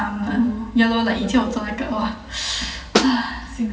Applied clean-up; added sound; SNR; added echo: none; Snare drum; 0 dB; reverberation time 0.9 s.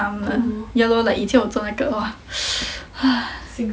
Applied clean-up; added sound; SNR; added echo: none; none; none; none.